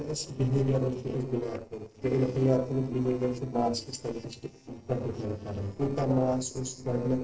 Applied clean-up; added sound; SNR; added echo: neural separator model SepFormer DNS4.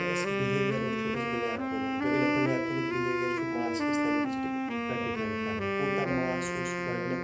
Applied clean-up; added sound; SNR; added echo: none; Wind instrument, woodwind instrument; -5 dB; reverberation time 0.6 s.